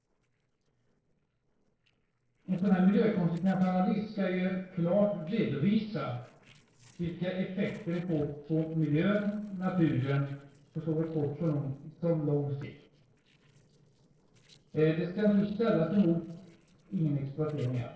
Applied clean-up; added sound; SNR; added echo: neural separator model SepFormer DNS4.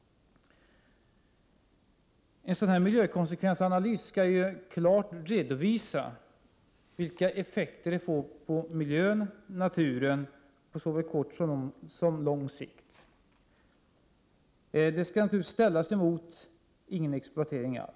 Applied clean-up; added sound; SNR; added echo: none; none; none; none.